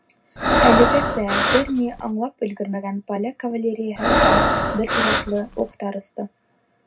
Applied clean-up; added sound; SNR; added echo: none; Breathing; -5 dB; reverberation time 0.2 s.